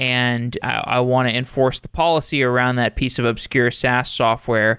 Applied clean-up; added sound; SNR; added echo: none; none; none; none.